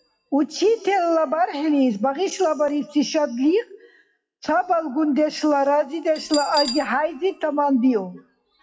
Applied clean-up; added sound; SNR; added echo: classical method WPE with log-MMSE.